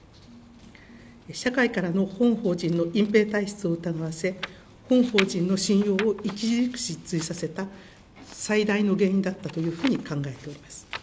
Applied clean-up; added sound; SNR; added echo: none; none; none; none.